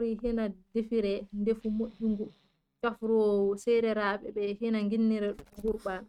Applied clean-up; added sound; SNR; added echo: neural mask model RNNoise.